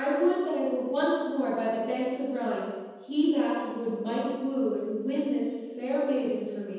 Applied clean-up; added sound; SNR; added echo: none; none; none; reverberation time 1.2 s.